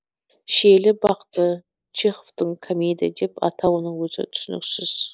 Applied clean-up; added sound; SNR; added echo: neural mask model Resemble Enhance denoiser.